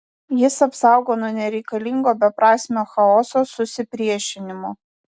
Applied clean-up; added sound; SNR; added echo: none; none; none; none.